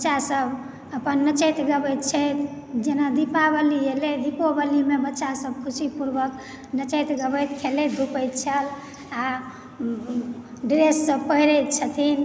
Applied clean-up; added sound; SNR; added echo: none; none; none; none.